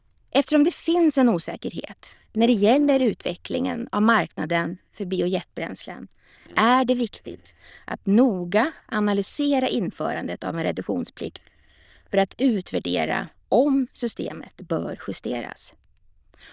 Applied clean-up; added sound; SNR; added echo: neural diffusion model UNIVERSE++.